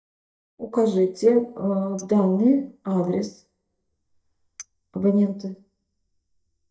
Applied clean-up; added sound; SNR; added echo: neural mask model DeepFilterNet 3.